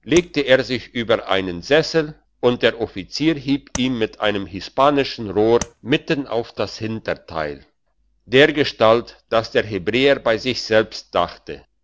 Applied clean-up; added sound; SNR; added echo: none; Tap; 12 dB; none.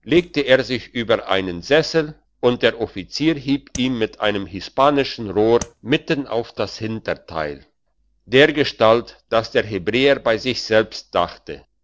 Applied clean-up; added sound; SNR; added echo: neural separator model SepFormer DNS4.